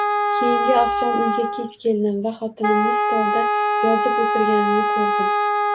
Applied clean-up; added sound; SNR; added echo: none; Wind instrument, woodwind instrument; -3 dB; none.